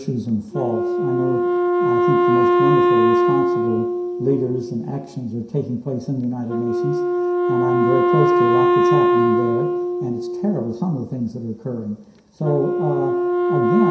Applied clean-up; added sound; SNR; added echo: none; Wind instrument, woodwind instrument; -5 dB; reverberation time 0.7 s.